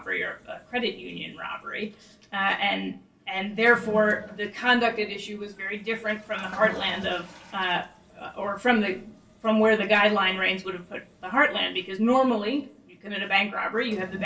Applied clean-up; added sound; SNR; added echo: none; Toilet flush; 19 dB; reverberation time 0.2 s.